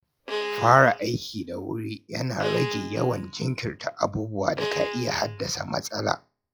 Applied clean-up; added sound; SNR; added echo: classical method log-MMSE.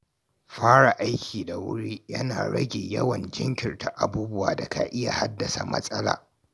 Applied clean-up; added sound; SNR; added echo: none; none; none; none.